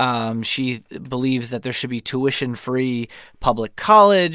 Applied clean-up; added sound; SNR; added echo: none; none; none; none.